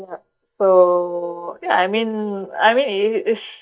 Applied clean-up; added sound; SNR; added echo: neural mask model DeepFilterNet 3.